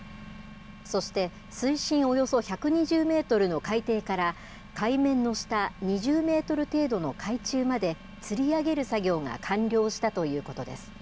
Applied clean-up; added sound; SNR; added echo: none; none; none; none.